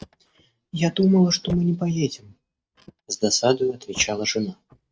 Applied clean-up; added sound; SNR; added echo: neural mask model RNNoise.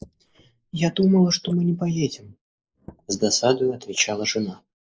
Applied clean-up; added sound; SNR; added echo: neural mask model Resemble Enhance denoiser.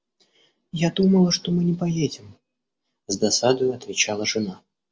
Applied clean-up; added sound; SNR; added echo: none; none; none; none.